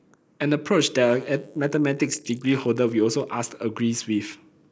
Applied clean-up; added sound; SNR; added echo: neural mask model Resemble Enhance denoiser.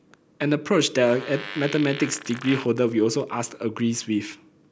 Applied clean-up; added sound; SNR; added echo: none; Fart; 15 dB; none.